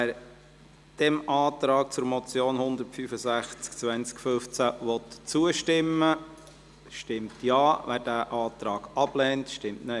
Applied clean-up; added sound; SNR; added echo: none; none; none; none.